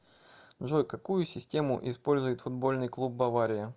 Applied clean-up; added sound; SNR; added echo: none; none; none; none.